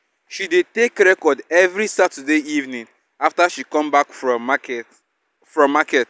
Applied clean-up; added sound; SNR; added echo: none; none; none; none.